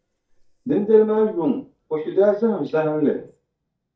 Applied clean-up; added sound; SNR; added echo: neural mask model DeepFilterNet 3.